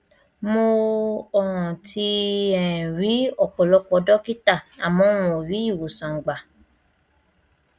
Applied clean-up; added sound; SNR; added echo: none; none; none; none.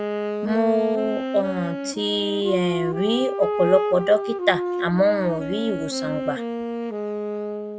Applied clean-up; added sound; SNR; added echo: none; Wind instrument, woodwind instrument; 4 dB; none.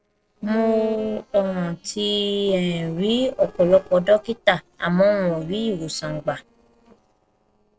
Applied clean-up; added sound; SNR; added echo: neural separator model SepFormer DNS4.